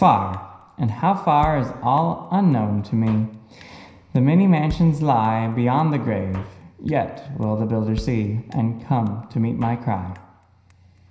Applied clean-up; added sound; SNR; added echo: none; Drum kit; 19 dB; reverberation time 0.9 s.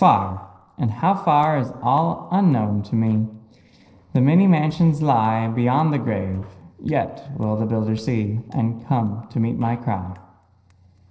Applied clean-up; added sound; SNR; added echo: neural separator model SepFormer DNS4.